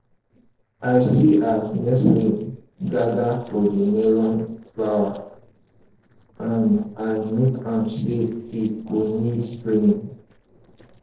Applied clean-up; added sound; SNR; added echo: neural separator model SepFormer DNS4.